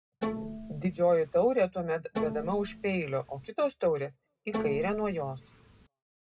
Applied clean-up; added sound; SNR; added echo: none; Bowed string instrument; 8 dB; reverberation time 0.2 s.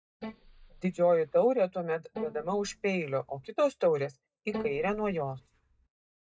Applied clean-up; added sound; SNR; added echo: neural mask model DeepFilterNet 3.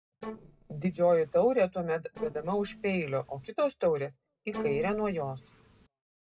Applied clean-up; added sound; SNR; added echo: neural separator model SepFormer DNS4.